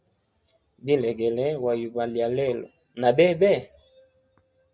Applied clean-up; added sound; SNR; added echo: none; none; none; none.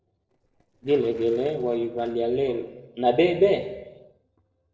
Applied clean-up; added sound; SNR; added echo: neural separator model SepFormer DNS4.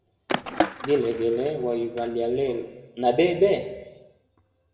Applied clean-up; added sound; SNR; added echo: none; Skateboard; 5 dB; reverberation time 0.9 s.